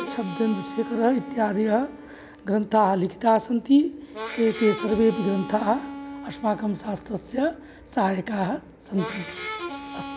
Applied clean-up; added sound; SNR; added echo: none; Harmonica; 13 dB; none.